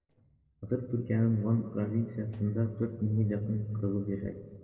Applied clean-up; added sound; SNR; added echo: neural separator model SepFormer DNS4.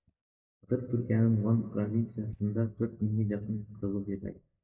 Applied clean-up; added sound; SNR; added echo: neural mask model DeepFilterNet 3.